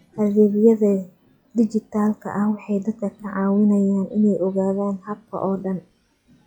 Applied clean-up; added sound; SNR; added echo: classical method log-MMSE.